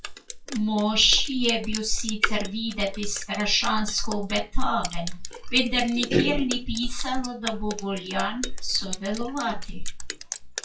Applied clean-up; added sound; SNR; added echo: classical method WPE with log-MMSE.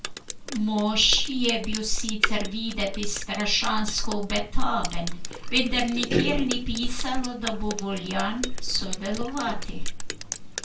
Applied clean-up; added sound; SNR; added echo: none; Drip; 10 dB; reverberation time 0.2 s.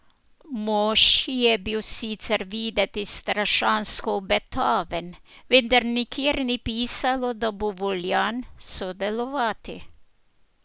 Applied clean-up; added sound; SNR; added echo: none; none; none; none.